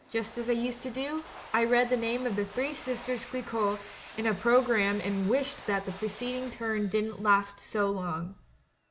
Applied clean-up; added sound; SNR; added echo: none; Domestic sounds, home sounds; 18 dB; none.